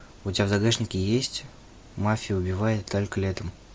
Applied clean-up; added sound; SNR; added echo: none; none; none; none.